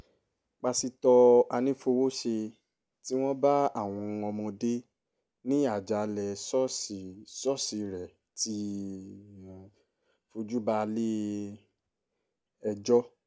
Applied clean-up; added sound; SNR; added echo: none; none; none; none.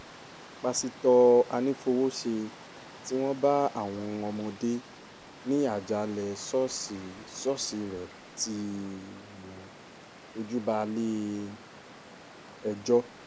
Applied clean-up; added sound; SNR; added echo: none; Water; 18 dB; none.